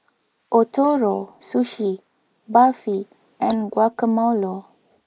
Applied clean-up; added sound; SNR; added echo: neural mask model Resemble Enhance denoiser.